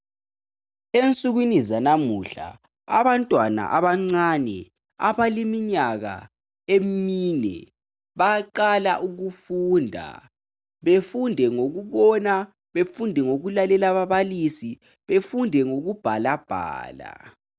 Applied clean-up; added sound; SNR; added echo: none; none; none; none.